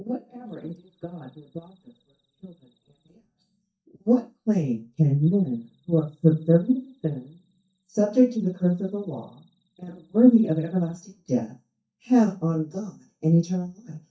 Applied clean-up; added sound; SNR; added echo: neural mask model DeepFilterNet 3.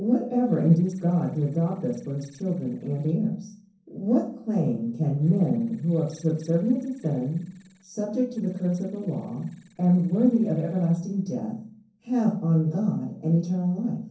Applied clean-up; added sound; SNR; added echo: neural separator model SepFormer DNS4.